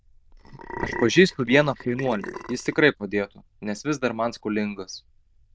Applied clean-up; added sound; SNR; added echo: neural diffusion model UNIVERSE++.